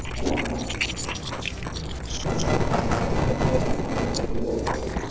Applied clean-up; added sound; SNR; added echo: neural separator model SepFormer DNS4.